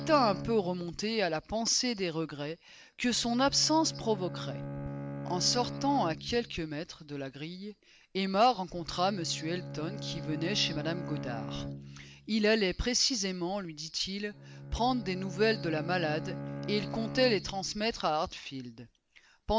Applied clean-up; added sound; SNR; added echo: none; Bowed string instrument; 11 dB; none.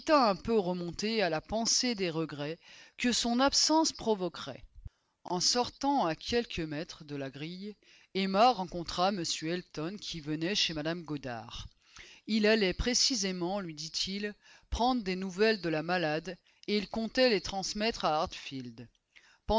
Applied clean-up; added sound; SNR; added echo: none; none; none; none.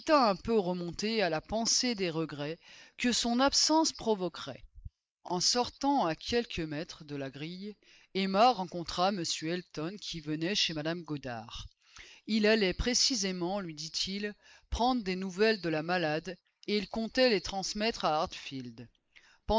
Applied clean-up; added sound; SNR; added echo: neural mask model Resemble Enhance denoiser.